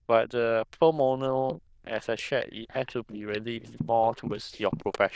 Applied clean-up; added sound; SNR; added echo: neural diffusion model UNIVERSE++.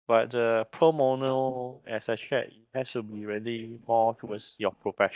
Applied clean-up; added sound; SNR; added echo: neural mask model DeepFilterNet 3.